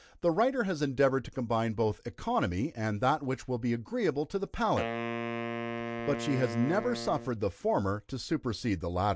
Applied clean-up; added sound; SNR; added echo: none; Wind instrument, woodwind instrument; 7 dB; none.